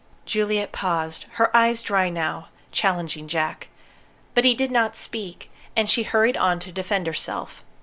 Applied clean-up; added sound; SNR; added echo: none; none; none; none.